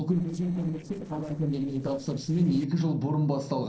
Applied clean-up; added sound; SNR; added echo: neural separator model SepFormer DNS4.